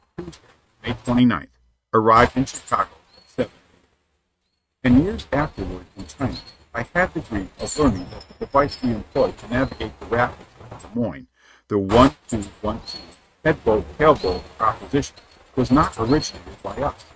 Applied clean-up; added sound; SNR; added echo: neural mask model RNNoise.